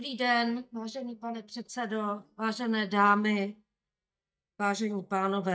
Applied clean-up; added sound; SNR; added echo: neural mask model DeepFilterNet 3.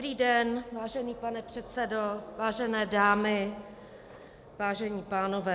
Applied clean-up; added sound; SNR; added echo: none; none; none; none.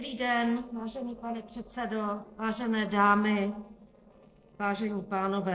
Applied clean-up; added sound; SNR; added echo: neural separator model SepFormer DNS4.